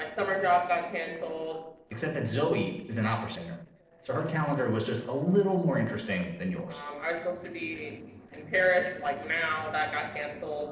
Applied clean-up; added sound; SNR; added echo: neural separator model SepFormer DNS4.